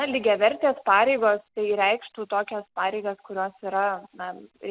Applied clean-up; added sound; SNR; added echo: none; none; none; none.